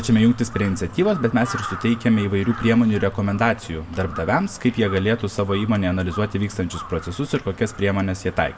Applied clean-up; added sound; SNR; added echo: none; Crow; 16 dB; reverberation time 1.6 s.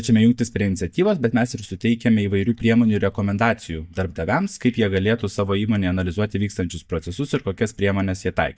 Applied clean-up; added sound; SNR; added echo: neural mask model DeepFilterNet 3.